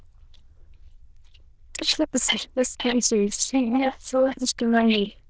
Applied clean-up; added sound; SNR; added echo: neural diffusion model UNIVERSE++.